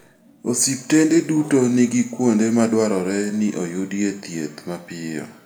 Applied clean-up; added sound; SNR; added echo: none; none; none; reverberation time 0.5 s.